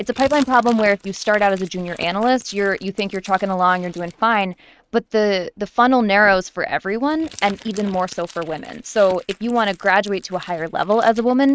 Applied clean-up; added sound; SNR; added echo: neural mask model RNNoise.